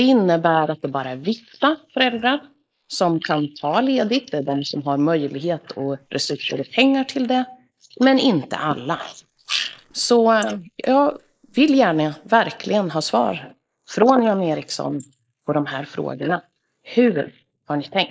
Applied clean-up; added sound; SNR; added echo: neural mask model Resemble Enhance denoiser.